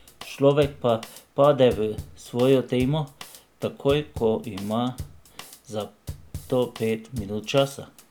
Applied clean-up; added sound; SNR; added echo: none; Drum kit; 17 dB; none.